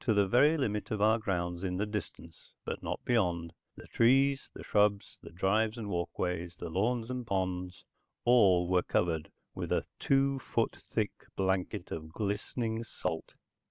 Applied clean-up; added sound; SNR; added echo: none; none; none; none.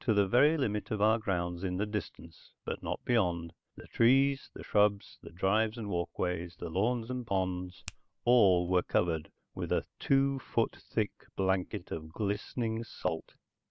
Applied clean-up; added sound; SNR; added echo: none; Finger snapping; 19 dB; none.